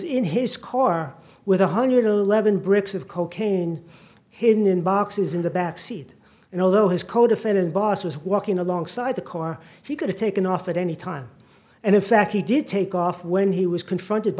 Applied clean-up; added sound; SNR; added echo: none; none; none; none.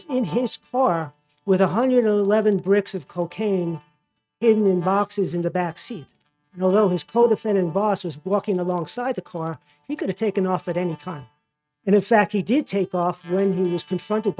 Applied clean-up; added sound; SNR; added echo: neural mask model RNNoise.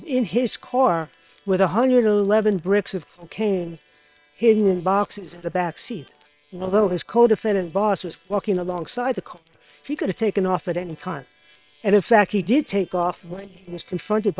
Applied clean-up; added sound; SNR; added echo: neural separator model SepFormer WHAM!.